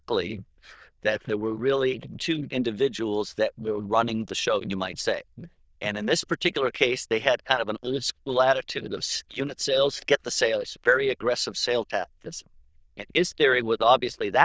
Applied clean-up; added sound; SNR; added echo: neural diffusion model UNIVERSE++.